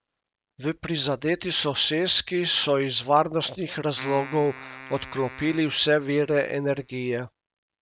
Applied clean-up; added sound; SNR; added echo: none; Keyboard (musical); 16 dB; none.